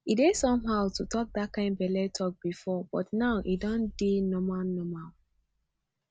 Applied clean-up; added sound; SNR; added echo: none; Boom; 20 dB; none.